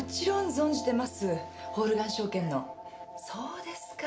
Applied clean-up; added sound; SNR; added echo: none; none; none; none.